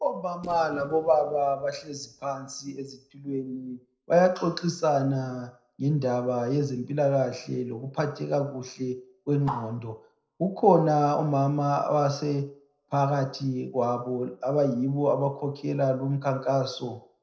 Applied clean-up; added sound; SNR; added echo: neural separator model SepFormer DNS4.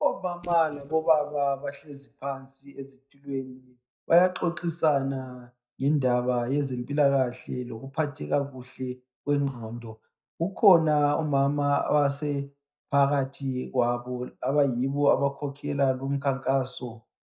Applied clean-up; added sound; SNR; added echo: neural mask model DeepFilterNet 3.